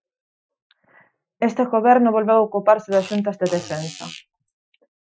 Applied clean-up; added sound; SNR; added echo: classical method Wiener filter.